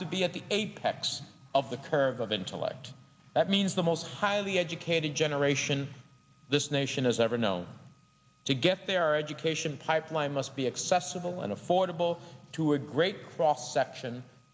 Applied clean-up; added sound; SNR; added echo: none; none; none; none.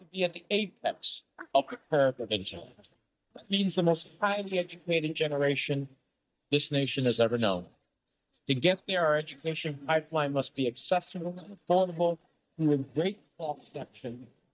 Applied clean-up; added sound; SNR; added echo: neural mask model DeepFilterNet 3.